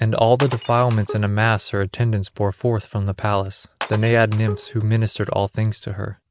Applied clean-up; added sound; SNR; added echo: none; Glass + Bowed string instrument; 16 dB; none.